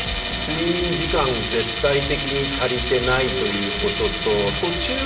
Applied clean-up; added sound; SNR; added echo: none; Tools; 4 dB; reverberation time 0.9 s.